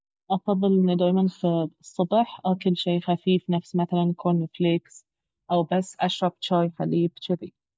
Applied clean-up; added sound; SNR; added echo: none; none; none; none.